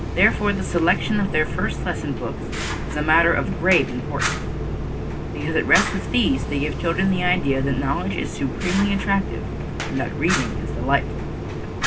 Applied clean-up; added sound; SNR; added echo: none; Fire; 3 dB; reverberation time 0.4 s.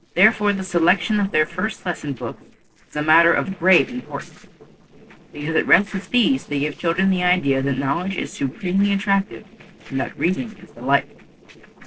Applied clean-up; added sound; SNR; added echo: neural separator model SepFormer DNS4.